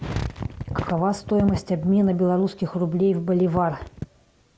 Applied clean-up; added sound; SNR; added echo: none; none; none; none.